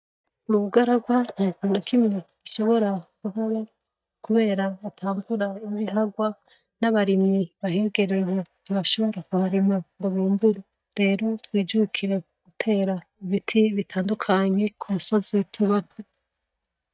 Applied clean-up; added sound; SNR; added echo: neural mask model DeepFilterNet 3.